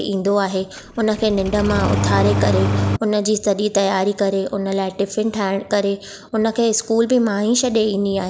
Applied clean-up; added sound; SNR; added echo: none; Engine starting; 1 dB; none.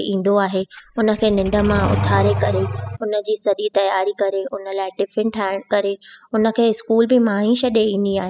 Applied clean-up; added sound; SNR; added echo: classical method spectral subtraction.